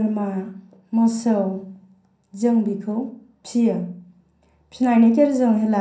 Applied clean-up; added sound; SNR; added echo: none; none; none; reverberation time 0.6 s.